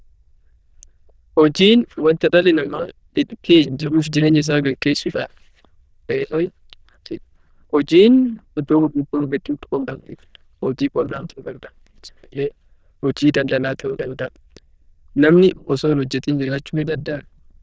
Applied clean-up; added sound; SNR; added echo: neural diffusion model UNIVERSE++.